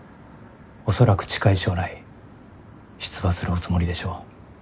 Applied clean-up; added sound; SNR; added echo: none; none; none; none.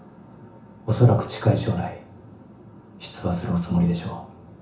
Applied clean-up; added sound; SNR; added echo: none; none; none; reverberation time 0.7 s.